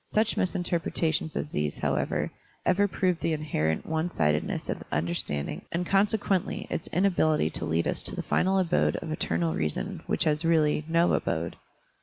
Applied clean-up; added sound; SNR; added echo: none; none; none; none.